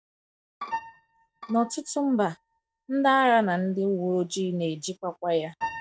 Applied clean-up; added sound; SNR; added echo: neural mask model RNNoise.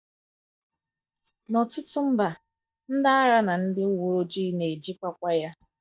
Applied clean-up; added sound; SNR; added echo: neural mask model DeepFilterNet 3.